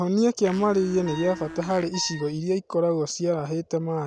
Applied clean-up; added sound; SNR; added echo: none; Wind instrument, woodwind instrument + Domestic sounds, home sounds; 14 dB; none.